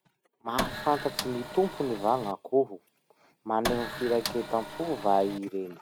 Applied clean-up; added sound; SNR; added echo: none; Printer; 6 dB; none.